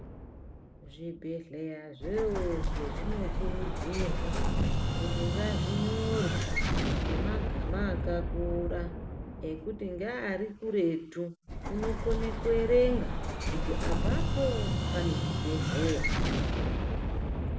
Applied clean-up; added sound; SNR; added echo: none; Explosion; -3 dB; none.